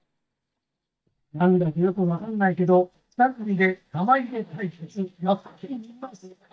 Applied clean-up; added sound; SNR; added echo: neural mask model DeepFilterNet 3.